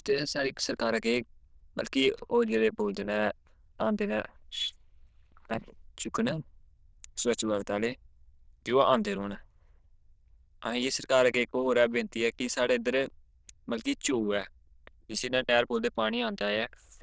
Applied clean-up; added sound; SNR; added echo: neural diffusion model UNIVERSE++.